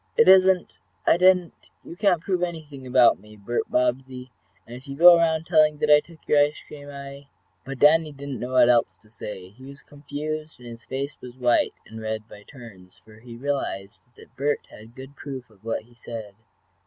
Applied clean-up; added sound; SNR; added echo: none; none; none; none.